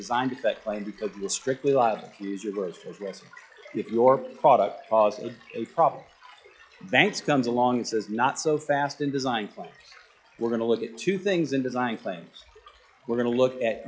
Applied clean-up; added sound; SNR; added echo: classical method log-MMSE.